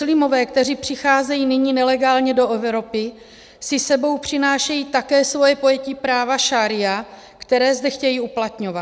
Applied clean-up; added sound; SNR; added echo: none; none; none; none.